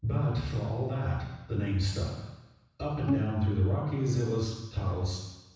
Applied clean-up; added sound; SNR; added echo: none; Bowed string instrument; 9 dB; reverberation time 1.1 s.